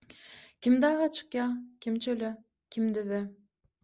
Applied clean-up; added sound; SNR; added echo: none; none; none; none.